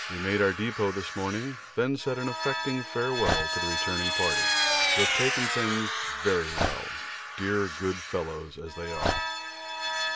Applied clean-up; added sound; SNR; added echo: none; Dog + Vehicle; -1 dB; none.